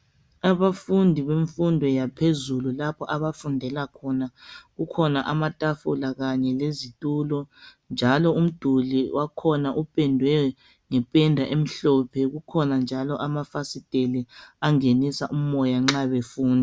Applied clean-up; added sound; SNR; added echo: none; none; none; none.